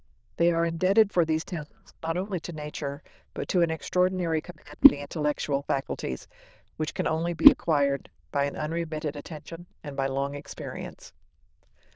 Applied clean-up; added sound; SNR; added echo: neural diffusion model UNIVERSE++.